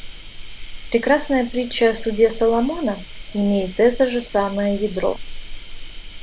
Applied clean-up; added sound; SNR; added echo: none; Cricket; 7 dB; none.